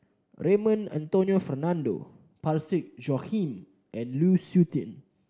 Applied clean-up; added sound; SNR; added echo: none; none; none; none.